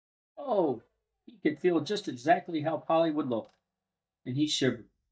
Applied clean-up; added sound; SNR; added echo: neural mask model DeepFilterNet 3.